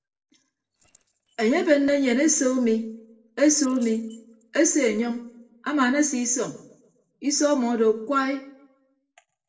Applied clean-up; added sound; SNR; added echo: neural separator model SepFormer DNS4.